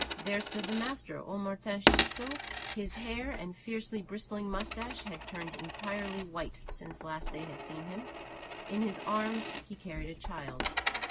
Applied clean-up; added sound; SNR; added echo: none; Coin (dropping); -1 dB; none.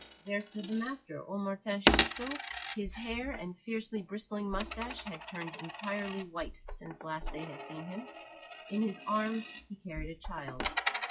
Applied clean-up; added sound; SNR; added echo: classical method log-MMSE.